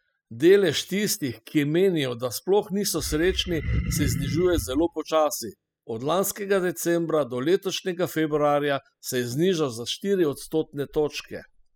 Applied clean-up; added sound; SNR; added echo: classical method spectral subtraction.